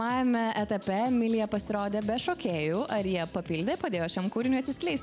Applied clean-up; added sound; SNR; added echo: none; none; none; none.